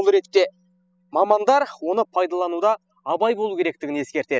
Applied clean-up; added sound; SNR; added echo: classical method spectral subtraction.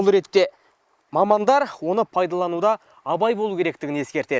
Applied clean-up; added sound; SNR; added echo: neural mask model Resemble Enhance denoiser.